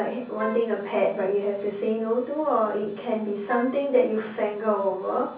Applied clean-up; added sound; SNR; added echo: none; Wind instrument, woodwind instrument; 11 dB; reverberation time 0.6 s.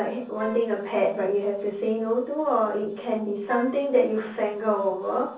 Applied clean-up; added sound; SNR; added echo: neural separator model SepFormer DNS4.